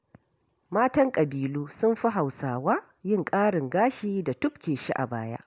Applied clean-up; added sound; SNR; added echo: none; none; none; none.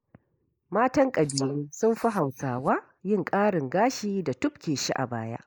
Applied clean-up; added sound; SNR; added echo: neural mask model Resemble Enhance denoiser.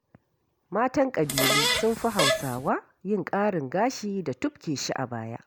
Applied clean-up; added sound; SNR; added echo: none; Fart; -2 dB; none.